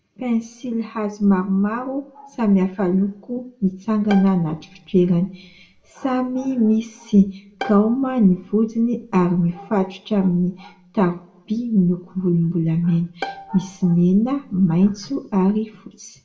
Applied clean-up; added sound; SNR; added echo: none; Bowed string instrument; 17 dB; reverberation time 0.3 s.